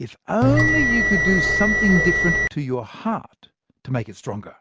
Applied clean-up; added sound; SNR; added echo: none; Bell; -4 dB; none.